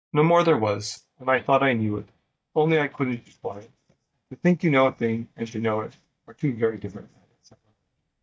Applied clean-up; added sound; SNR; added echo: neural mask model DeepFilterNet 3.